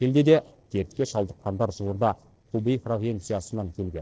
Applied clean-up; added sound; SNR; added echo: neural separator model SepFormer DNS4.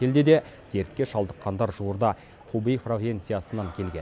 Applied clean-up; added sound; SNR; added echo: none; none; none; none.